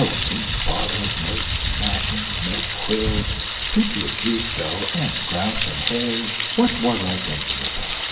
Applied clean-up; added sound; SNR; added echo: none; Thunder; 0 dB; reverberation time 1.0 s.